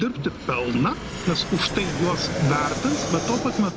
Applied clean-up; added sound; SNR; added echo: none; Fixed-wing aircraft, airplane; 4 dB; none.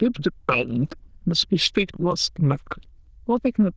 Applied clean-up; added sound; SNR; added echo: neural diffusion model UNIVERSE++.